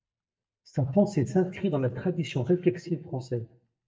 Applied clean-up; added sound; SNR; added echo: neural mask model DeepFilterNet 3.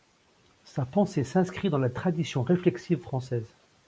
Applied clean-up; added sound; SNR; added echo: none; none; none; none.